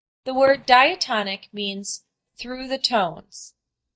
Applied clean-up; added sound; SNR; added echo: neural mask model DeepFilterNet 3.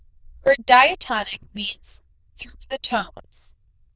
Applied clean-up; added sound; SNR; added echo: neural diffusion model UNIVERSE++.